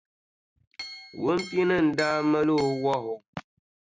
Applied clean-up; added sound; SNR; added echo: none; Chink, clink; 15 dB; none.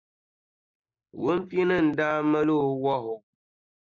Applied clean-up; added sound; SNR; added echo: neural mask model Resemble Enhance denoiser.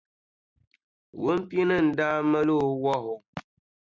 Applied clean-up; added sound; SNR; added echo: none; none; none; none.